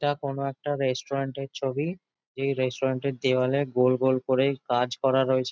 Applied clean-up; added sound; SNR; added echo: none; none; none; none.